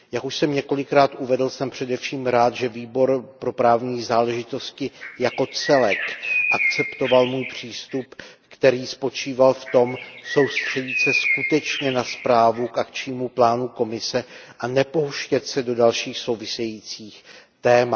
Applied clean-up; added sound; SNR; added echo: none; Bird; 5 dB; none.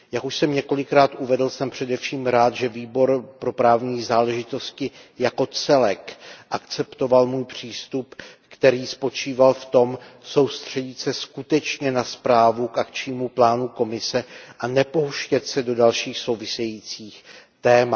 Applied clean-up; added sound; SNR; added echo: none; none; none; none.